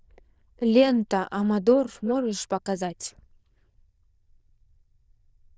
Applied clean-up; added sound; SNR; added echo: neural diffusion model UNIVERSE++.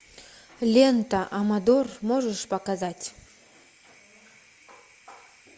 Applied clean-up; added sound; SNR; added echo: none; none; none; none.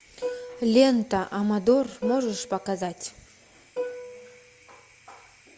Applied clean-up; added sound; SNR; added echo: none; Plucked string instrument; 12 dB; none.